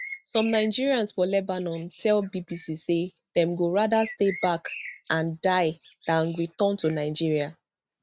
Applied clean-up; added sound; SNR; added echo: neural mask model RNNoise.